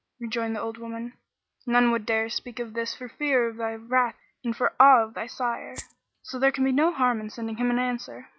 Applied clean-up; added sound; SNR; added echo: none; Rattle (instrument); 16 dB; none.